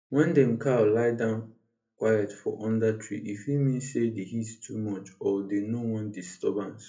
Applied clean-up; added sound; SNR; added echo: none; none; none; reverberation time 0.3 s.